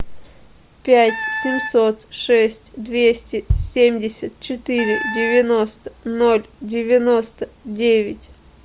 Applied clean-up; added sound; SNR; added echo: none; Wind instrument, woodwind instrument + Bass drum; 7 dB; none.